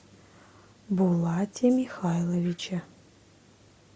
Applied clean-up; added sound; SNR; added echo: none; none; none; none.